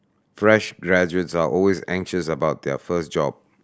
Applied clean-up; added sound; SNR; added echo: none; none; none; none.